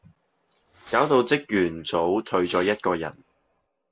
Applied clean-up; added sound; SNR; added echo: none; Fireworks; 19 dB; none.